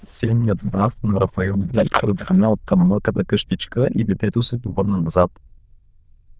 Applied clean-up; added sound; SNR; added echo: neural diffusion model UNIVERSE++.